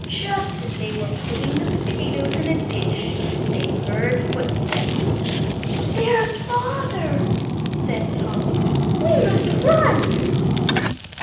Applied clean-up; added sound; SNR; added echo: none; Fire; -4 dB; reverberation time 0.9 s.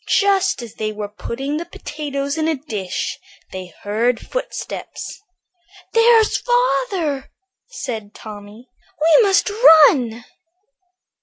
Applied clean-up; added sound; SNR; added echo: none; none; none; none.